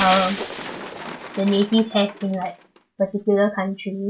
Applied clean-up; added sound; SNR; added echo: none; Shatter; 9 dB; reverberation time 0.2 s.